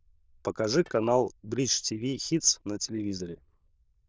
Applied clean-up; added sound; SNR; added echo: neural diffusion model UNIVERSE++.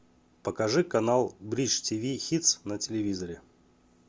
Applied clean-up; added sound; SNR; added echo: none; none; none; none.